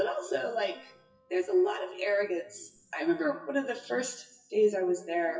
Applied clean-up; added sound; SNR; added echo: classical method WPE with log-MMSE.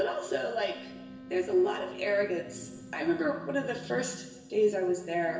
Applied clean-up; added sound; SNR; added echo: none; Wind instrument, woodwind instrument; 19 dB; reverberation time 1.3 s.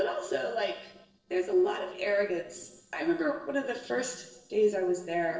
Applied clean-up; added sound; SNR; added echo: neural separator model SepFormer DNS4.